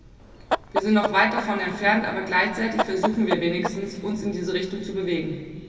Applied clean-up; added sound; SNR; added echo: none; Chicken, rooster; 5 dB; reverberation time 2.8 s.